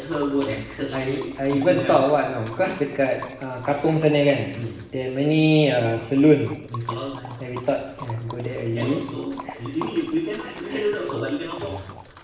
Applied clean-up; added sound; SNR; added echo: none; Liquid; 17 dB; reverberation time 0.9 s.